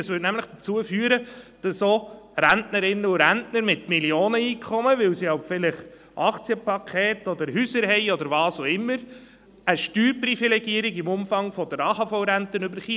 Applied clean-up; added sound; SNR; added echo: none; none; none; none.